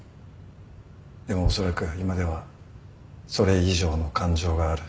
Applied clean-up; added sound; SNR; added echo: none; Bass drum; 9 dB; none.